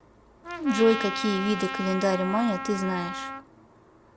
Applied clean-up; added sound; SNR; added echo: none; Trumpet; 7 dB; none.